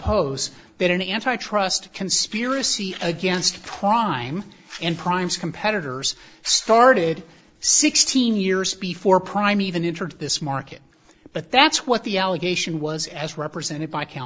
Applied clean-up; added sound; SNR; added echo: none; none; none; none.